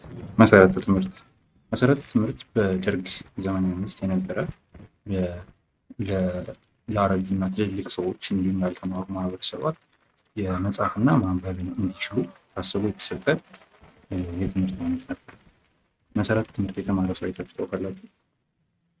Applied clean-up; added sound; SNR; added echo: neural mask model RNNoise.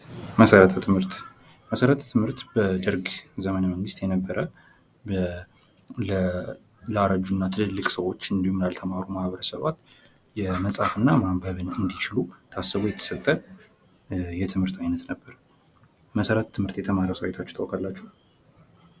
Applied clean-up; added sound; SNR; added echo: none; none; none; none.